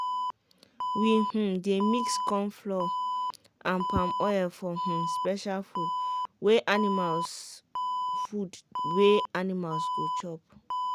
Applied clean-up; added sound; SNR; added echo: none; Alarm; 3 dB; none.